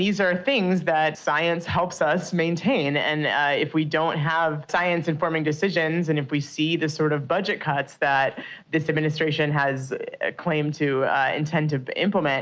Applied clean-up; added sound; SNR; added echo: none; none; none; none.